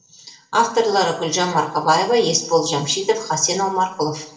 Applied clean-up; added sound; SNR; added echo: none; none; none; reverberation time 0.7 s.